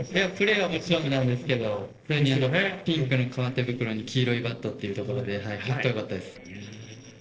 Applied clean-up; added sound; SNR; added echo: neural separator model SepFormer DNS4.